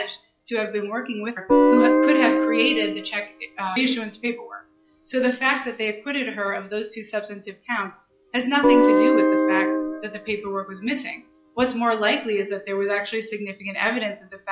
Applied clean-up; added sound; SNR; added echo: classical method log-MMSE.